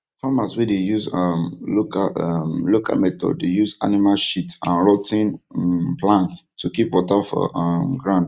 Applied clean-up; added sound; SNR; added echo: neural mask model RNNoise.